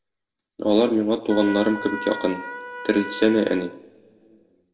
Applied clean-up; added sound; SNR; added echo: none; Trumpet; 13 dB; reverberation time 0.8 s.